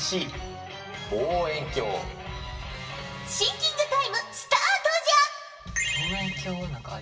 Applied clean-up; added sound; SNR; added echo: none; none; none; reverberation time 0.1 s.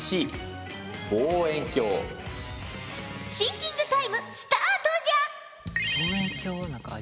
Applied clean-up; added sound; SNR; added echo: none; none; none; none.